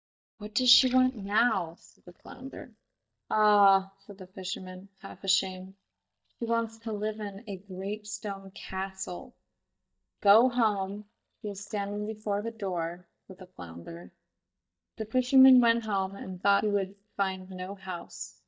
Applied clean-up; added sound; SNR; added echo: neural mask model DeepFilterNet 3.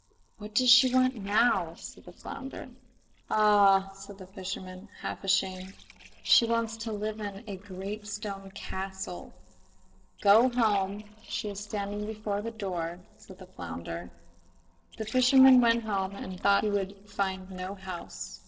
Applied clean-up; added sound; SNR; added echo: neural separator model SepFormer DNS4.